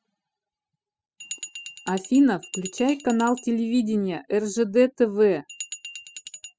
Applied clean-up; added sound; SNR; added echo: classical method spectral subtraction.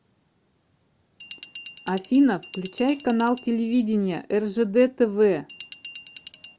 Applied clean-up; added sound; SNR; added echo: none; Glass; 14 dB; none.